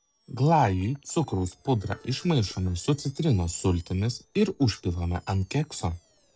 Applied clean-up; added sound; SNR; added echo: neural separator model SepFormer DNS4.